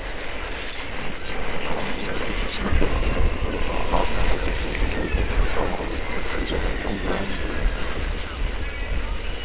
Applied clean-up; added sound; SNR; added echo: neural separator model SepFormer WHAMR!.